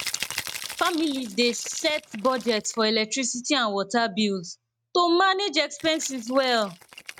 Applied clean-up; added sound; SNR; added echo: neural mask model RNNoise.